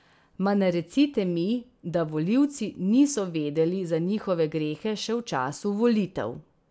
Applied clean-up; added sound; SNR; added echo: none; none; none; none.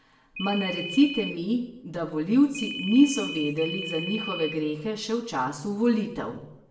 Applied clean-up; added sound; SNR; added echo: none; Ringtone; 9 dB; reverberation time 0.7 s.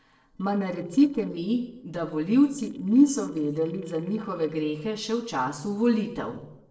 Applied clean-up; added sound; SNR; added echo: neural separator model SepFormer DNS4.